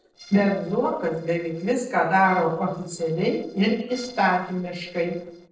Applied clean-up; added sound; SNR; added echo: neural separator model SepFormer DNS4.